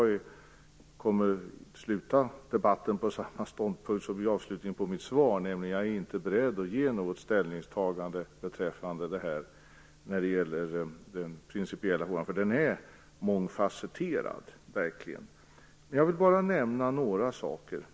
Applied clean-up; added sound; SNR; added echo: none; none; none; none.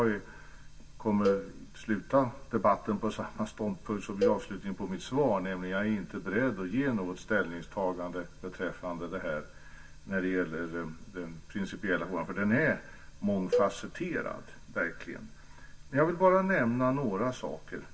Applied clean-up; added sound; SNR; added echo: none; Cowbell; 5 dB; reverberation time 0.2 s.